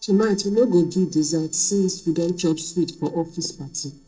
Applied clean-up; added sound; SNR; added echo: neural separator model SepFormer DNS4.